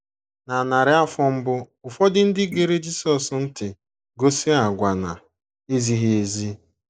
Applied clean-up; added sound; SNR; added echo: neural mask model Resemble Enhance denoiser.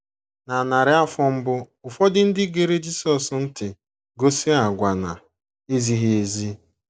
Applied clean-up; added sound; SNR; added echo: none; none; none; none.